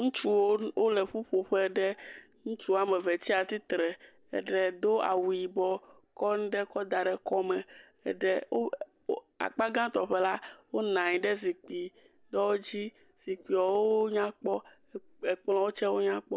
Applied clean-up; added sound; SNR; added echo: none; none; none; none.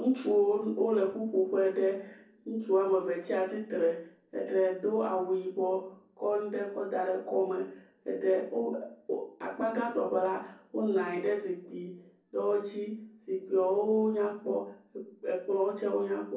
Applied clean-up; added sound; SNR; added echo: none; none; none; reverberation time 0.6 s.